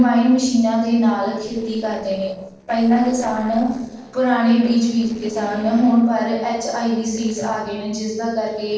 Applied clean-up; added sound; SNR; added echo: neural separator model SepFormer DNS4.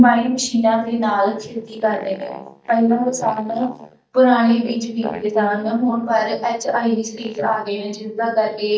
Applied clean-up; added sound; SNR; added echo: neural mask model DeepFilterNet 3.